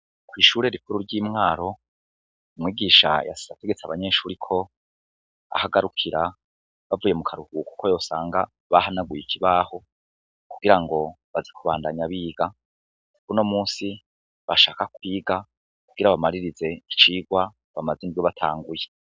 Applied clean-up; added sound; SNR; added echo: none; none; none; none.